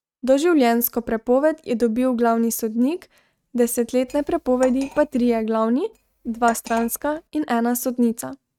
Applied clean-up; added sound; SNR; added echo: neural mask model RNNoise.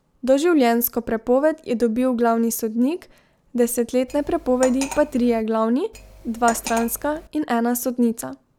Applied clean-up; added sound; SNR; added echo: none; Cutlery, silverware; 14 dB; none.